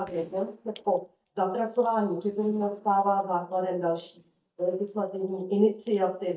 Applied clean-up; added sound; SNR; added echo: neural mask model DeepFilterNet 3.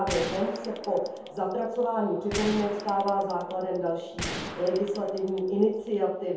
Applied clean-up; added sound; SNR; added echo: none; Gunshot, gunfire; 11 dB; reverberation time 0.7 s.